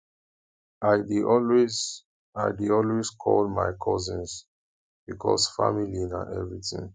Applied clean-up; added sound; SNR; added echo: none; none; none; none.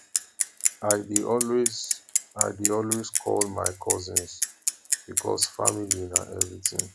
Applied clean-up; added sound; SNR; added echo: none; Bicycle; -2 dB; none.